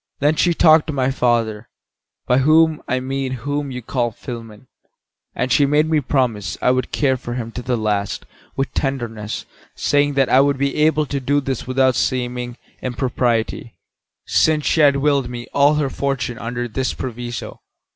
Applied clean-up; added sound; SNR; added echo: none; none; none; none.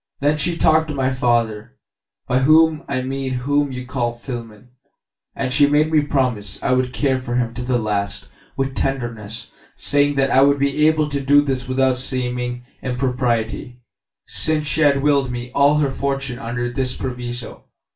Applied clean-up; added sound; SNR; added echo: none; none; none; reverberation time 0.2 s.